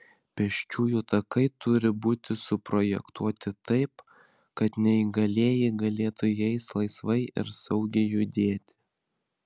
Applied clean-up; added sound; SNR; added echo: none; none; none; none.